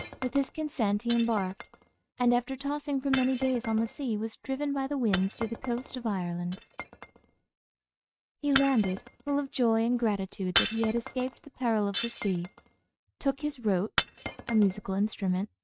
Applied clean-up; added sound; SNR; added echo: neural mask model RNNoise.